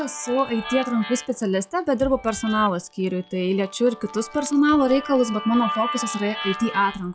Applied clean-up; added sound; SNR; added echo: classical method log-MMSE.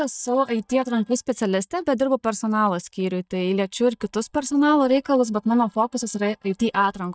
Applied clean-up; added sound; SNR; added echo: neural mask model DeepFilterNet 3.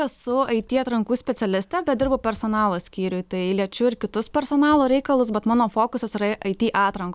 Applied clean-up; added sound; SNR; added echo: none; none; none; none.